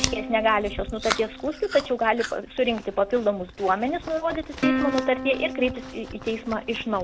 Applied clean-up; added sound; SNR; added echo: none; Chewing, mastication + Plucked string instrument; 7 dB; none.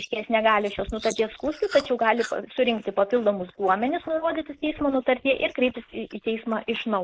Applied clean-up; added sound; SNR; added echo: neural mask model Resemble Enhance denoiser.